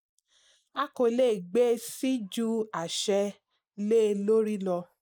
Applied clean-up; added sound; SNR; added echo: neural mask model Resemble Enhance denoiser.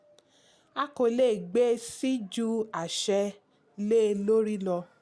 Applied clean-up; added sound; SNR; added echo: none; none; none; none.